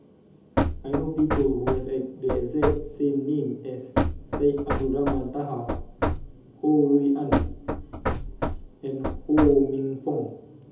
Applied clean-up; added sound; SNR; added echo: none; Knock / Wood; 3 dB; reverberation time 1.2 s.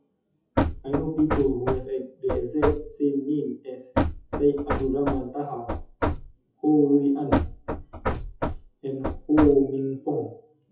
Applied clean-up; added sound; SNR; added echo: classical method WPE with log-MMSE.